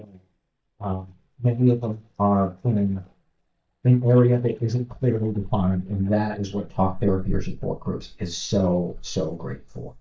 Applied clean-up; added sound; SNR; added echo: neural mask model DeepFilterNet 3.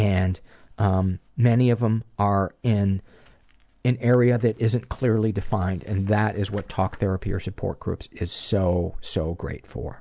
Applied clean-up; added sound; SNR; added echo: none; none; none; none.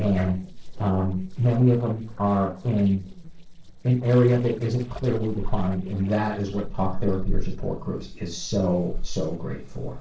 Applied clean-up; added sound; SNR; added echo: neural separator model SepFormer DNS4.